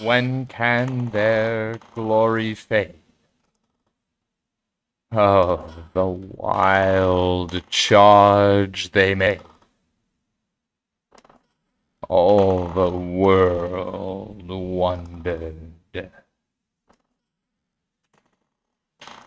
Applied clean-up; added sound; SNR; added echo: neural mask model RNNoise.